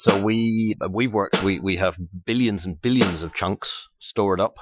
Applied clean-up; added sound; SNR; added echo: classical method Wiener filter.